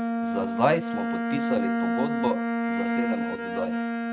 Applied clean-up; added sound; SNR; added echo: neural mask model RNNoise.